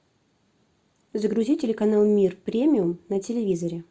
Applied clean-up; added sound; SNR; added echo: none; none; none; none.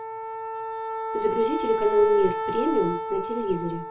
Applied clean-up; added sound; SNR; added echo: none; Wind instrument, woodwind instrument; 4 dB; reverberation time 0.2 s.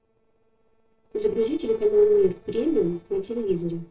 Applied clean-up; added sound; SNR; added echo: neural separator model SepFormer DNS4.